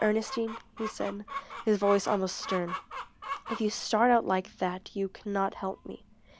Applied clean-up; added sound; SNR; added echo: none; Chicken, rooster; 12 dB; none.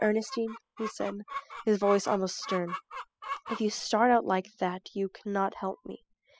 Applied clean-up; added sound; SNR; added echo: classical method spectral subtraction.